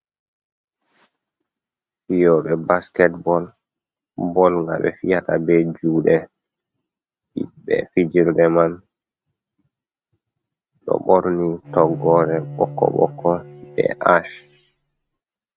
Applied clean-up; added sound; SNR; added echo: neural mask model RNNoise.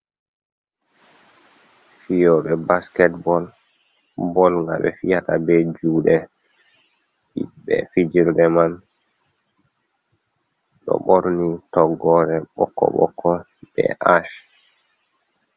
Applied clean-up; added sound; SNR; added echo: none; none; none; none.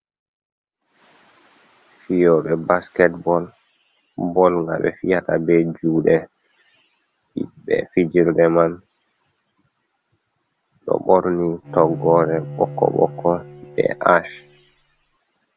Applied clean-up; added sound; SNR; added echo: none; Bowed string instrument; 14 dB; none.